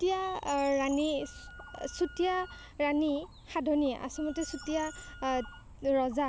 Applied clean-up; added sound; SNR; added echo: none; Bird + Wind instrument, woodwind instrument; 20 dB; none.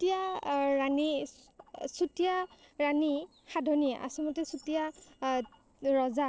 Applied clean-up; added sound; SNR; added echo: neural separator model SepFormer DNS4.